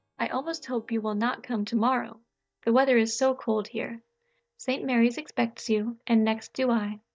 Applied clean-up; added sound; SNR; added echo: neural mask model DeepFilterNet 3.